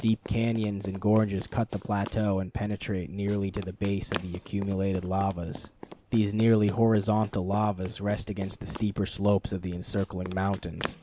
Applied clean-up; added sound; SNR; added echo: none; Run; 16 dB; none.